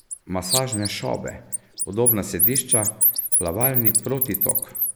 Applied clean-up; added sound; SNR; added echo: neural mask model Resemble Enhance denoiser.